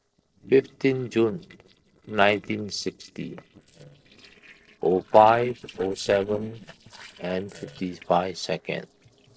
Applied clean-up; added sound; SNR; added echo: neural separator model SepFormer DNS4.